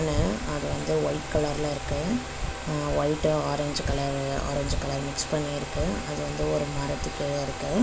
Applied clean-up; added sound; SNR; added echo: none; Domestic sounds, home sounds; 13 dB; none.